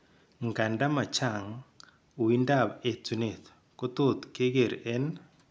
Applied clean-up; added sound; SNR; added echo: none; none; none; none.